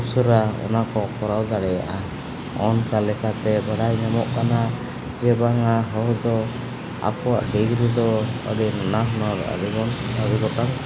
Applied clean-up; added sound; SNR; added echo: none; none; none; none.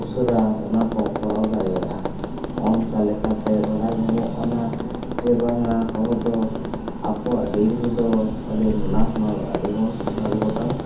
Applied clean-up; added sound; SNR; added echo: none; Tap; 6 dB; reverberation time 0.5 s.